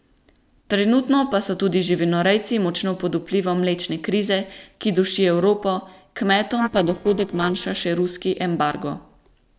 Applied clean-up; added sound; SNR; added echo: neural separator model SepFormer DNS4.